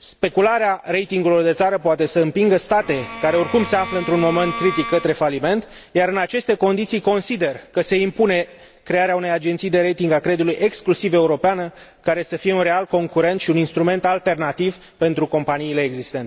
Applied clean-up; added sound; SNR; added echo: none; Bowed string instrument; 11 dB; none.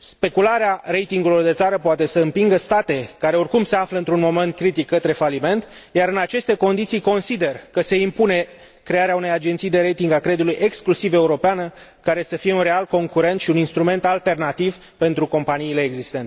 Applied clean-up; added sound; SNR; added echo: none; none; none; none.